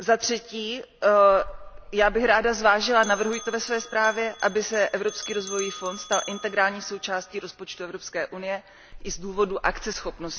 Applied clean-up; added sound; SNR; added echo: none; Bell; 16 dB; none.